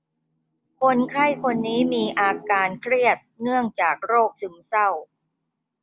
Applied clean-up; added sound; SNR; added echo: none; none; none; none.